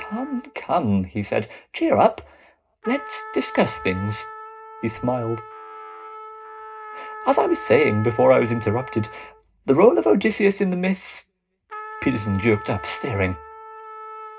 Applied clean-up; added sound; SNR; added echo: none; Trumpet; 15 dB; reverberation time 0.2 s.